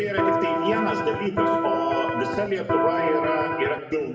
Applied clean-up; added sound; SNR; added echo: none; Electric guitar; -2 dB; reverberation time 1.5 s.